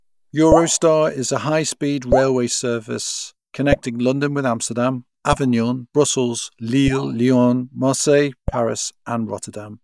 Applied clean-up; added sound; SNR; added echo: neural mask model DeepFilterNet 3.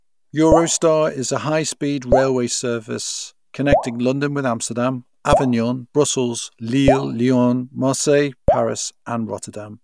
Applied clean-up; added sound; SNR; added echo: none; Drip; 6 dB; none.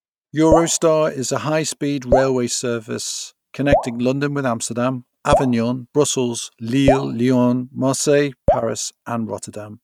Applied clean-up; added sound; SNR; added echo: neural mask model RNNoise.